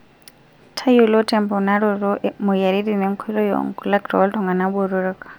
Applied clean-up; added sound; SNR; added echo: none; none; none; none.